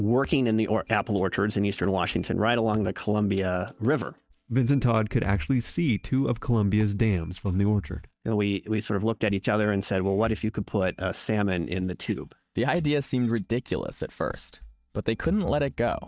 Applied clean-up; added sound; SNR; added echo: neural mask model DeepFilterNet 3.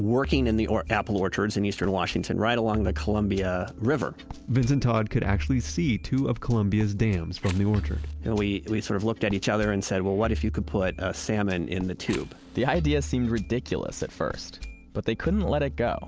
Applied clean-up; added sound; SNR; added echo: none; Fire; 20 dB; none.